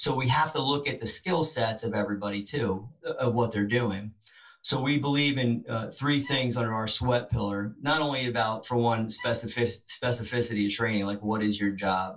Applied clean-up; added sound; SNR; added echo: neural separator model SepFormer DNS4.